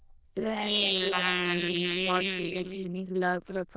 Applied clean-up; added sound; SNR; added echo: neural diffusion model UNIVERSE++.